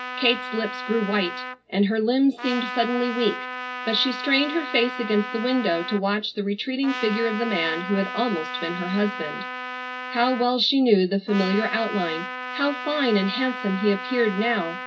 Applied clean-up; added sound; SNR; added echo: none; Trumpet; 9 dB; reverberation time 0.4 s.